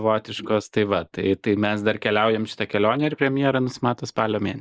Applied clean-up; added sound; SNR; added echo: neural mask model Resemble Enhance denoiser.